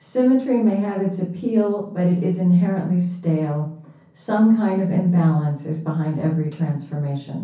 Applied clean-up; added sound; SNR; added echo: none; none; none; reverberation time 0.6 s.